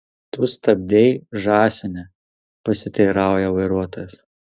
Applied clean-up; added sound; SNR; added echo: none; none; none; none.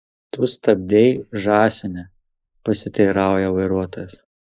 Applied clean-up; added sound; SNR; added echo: neural mask model Resemble Enhance denoiser.